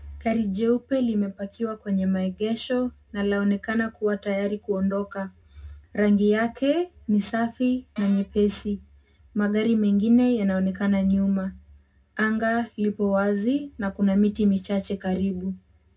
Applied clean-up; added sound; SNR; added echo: none; Cupboard open or close; 18 dB; reverberation time 0.2 s.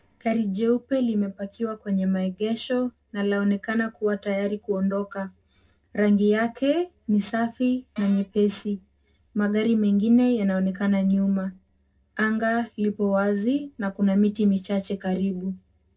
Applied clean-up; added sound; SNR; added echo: neural separator model SepFormer DNS4.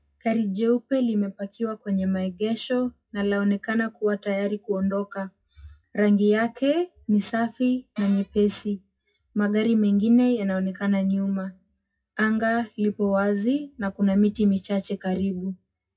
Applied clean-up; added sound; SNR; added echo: classical method WPE with log-MMSE.